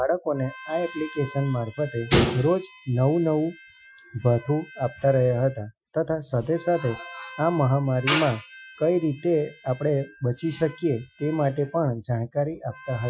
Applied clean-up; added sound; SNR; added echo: classical method Wiener filter.